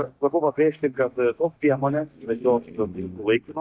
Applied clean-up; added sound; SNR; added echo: neural mask model DeepFilterNet 3.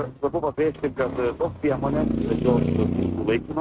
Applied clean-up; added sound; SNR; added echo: neural mask model RNNoise.